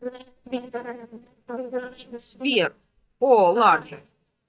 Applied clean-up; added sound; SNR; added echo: neural mask model DeepFilterNet 3.